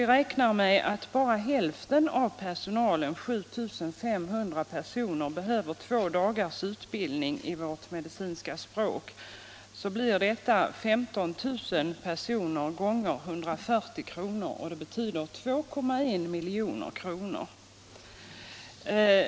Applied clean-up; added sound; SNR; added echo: none; none; none; none.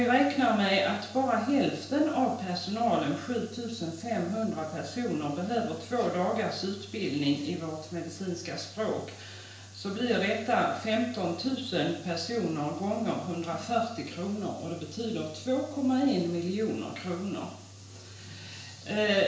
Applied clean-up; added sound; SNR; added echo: none; none; none; reverberation time 0.5 s.